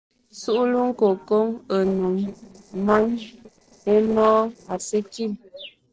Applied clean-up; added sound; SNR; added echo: neural separator model SepFormer DNS4.